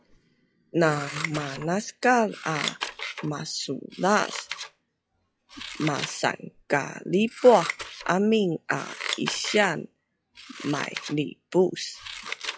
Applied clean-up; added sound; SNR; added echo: classical method log-MMSE.